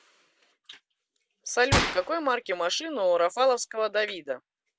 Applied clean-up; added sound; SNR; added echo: none; Gunshot, gunfire; 4 dB; none.